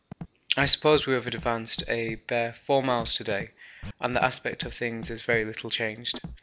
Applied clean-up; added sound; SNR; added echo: none; Scratching (performance technique); 16 dB; none.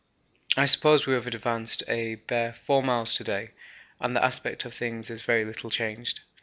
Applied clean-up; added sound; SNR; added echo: none; none; none; none.